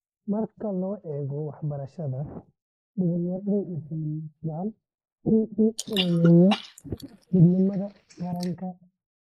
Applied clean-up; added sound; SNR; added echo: neural mask model Resemble Enhance denoiser.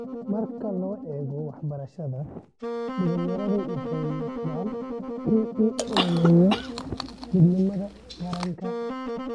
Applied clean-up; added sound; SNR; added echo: none; Wind instrument, woodwind instrument + Chewing, mastication / Cough; 6 dB; none.